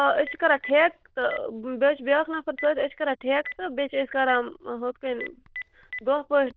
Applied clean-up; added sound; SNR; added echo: neural diffusion model UNIVERSE++.